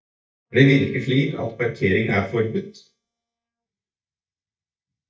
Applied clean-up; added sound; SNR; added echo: neural mask model DeepFilterNet 3.